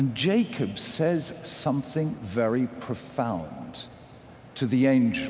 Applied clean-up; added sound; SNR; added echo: none; none; none; none.